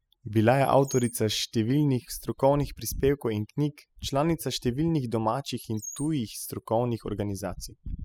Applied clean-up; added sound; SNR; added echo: classical method spectral subtraction.